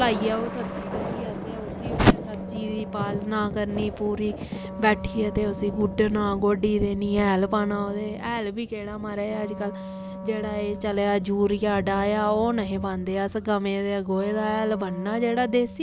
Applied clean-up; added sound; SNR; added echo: none; Wind instrument, woodwind instrument + Thunder; 9 dB; none.